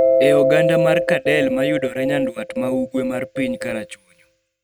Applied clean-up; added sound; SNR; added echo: neural mask model RNNoise.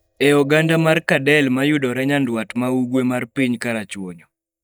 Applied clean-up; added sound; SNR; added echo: neural mask model DeepFilterNet 3.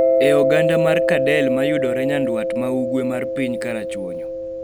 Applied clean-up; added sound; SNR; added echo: none; Mallet percussion; -3 dB; none.